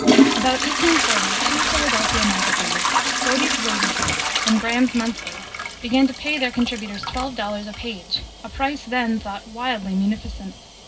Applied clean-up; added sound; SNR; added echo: none; Trickle, dribble / Toilet flush / Hiss; -2 dB; reverberation time 0.4 s.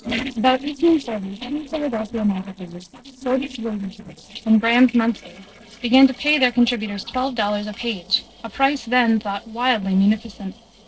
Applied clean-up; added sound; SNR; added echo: neural separator model SepFormer DNS4.